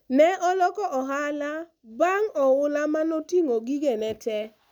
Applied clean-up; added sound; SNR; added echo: none; none; none; none.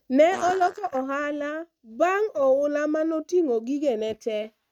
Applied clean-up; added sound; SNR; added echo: neural mask model RNNoise.